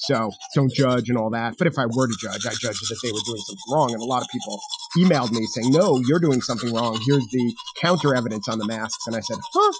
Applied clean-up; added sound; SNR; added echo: classical method Wiener filter.